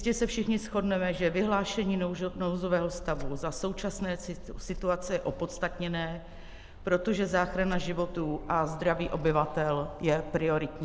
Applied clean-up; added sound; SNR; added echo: none; Purr; 11 dB; none.